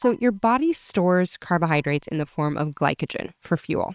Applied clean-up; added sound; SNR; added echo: neural separator model SepFormer WHAM!.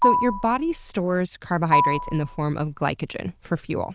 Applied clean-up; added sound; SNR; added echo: neural diffusion model UNIVERSE++.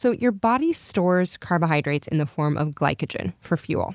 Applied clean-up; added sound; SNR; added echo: none; none; none; none.